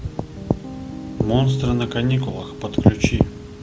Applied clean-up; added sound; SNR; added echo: none; Piano; 13 dB; none.